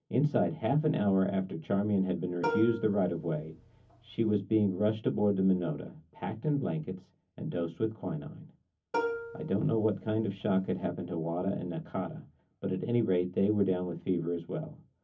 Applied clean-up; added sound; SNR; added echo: none; Plucked string instrument; 8 dB; reverberation time 0.3 s.